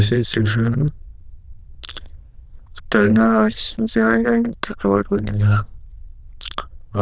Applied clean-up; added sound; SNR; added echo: neural diffusion model UNIVERSE++.